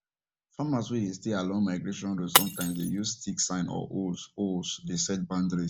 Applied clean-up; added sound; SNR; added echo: none; Shatter; 2 dB; none.